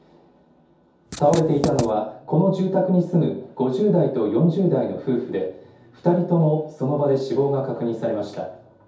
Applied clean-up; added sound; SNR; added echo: none; Writing; 7 dB; reverberation time 0.6 s.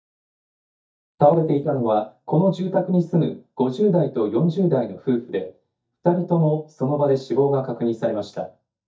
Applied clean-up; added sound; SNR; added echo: neural mask model DeepFilterNet 3.